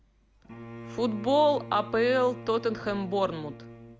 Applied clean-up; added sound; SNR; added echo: none; Bowed string instrument; 14 dB; none.